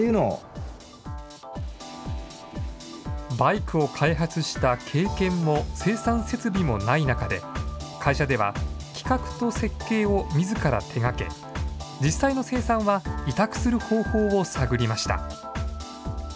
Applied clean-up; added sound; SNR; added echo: none; none; none; none.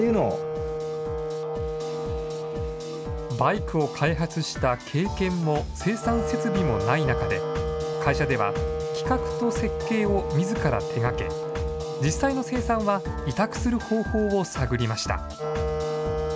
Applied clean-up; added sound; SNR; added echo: none; Wind instrument, woodwind instrument; 4 dB; none.